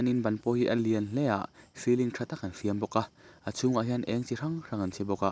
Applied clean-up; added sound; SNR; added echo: none; none; none; none.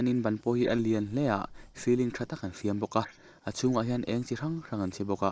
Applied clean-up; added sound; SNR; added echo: neural mask model Resemble Enhance denoiser.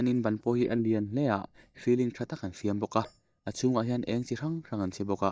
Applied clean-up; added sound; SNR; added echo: neural mask model DeepFilterNet 3.